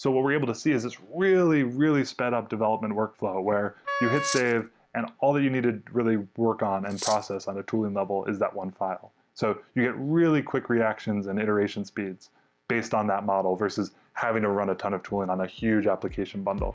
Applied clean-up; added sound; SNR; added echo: none; Wind instrument, woodwind instrument + Cutlery, silverware; 7 dB; none.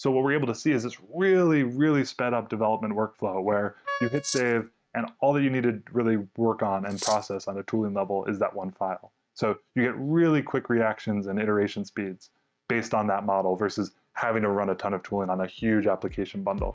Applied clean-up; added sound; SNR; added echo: neural mask model RNNoise.